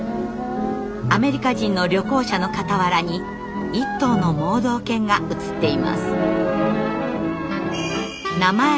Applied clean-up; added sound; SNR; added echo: none; none; none; none.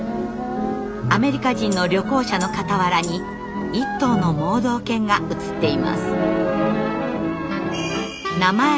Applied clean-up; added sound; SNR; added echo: none; Tambourine + Wind instrument, woodwind instrument; 20 dB; none.